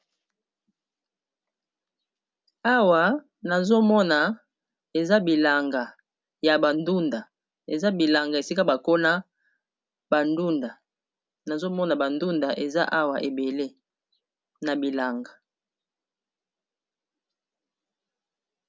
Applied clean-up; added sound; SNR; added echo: none; none; none; none.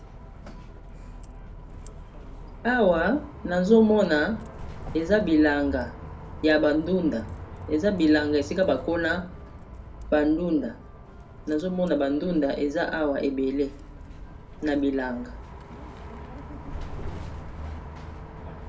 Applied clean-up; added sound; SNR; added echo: none; Bus; 13 dB; reverberation time 0.3 s.